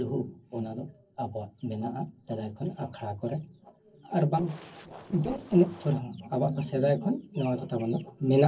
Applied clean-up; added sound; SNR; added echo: neural separator model SepFormer DNS4.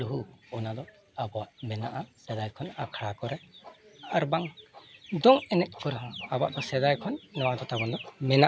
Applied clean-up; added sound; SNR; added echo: none; none; none; none.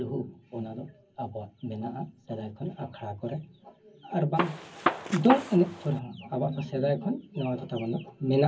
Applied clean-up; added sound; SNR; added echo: none; Gunshot, gunfire; 2 dB; reverberation time 0.3 s.